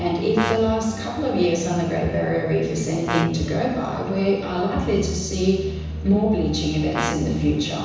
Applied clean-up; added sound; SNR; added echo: none; Brass instrument; 8 dB; reverberation time 1.1 s.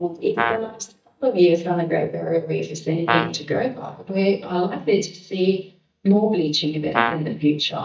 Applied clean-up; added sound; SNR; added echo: neural mask model DeepFilterNet 3.